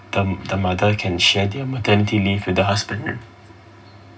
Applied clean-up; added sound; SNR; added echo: none; none; none; reverberation time 0.4 s.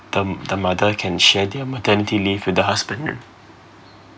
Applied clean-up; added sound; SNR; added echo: none; none; none; none.